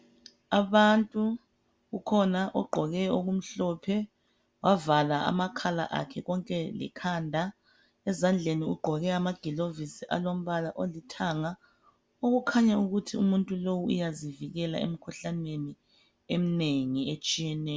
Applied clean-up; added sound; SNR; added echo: none; none; none; none.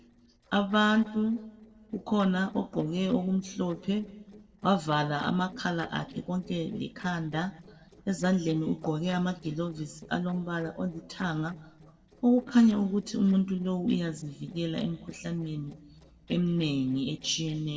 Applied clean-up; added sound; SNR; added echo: neural separator model SepFormer DNS4.